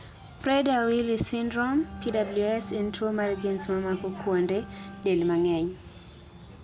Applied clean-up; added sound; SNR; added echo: none; Organ; 15 dB; none.